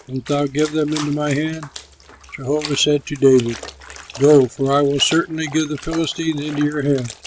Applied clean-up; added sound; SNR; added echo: none; Trickle, dribble / Splash, splatter; 17 dB; none.